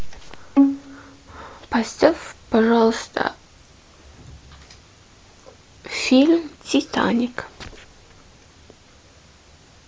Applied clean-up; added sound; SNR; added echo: none; Bowed string instrument; 1 dB; none.